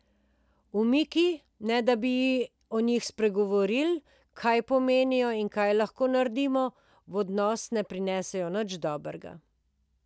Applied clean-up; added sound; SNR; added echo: none; none; none; none.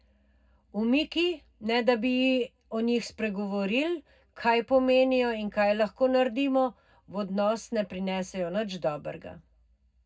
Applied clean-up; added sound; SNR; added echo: none; none; none; reverberation time 0.3 s.